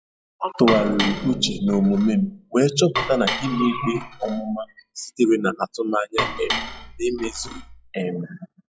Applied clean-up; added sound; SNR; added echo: classical method log-MMSE.